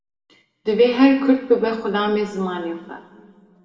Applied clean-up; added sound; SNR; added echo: none; none; none; reverberation time 1.5 s.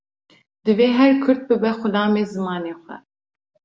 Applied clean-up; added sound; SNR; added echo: none; none; none; none.